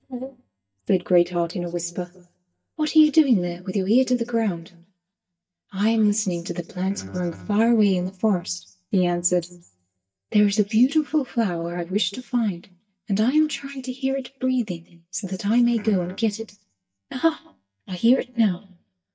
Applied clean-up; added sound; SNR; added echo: neural mask model DeepFilterNet 3.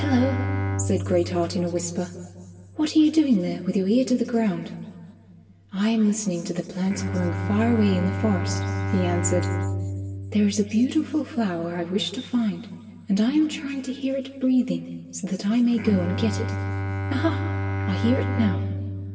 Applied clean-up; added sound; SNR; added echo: none; Bowed string instrument; 5 dB; reverberation time 2.0 s.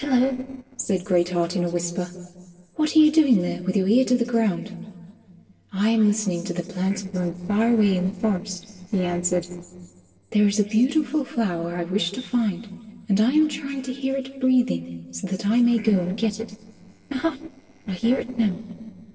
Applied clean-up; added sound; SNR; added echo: neural separator model SepFormer DNS4.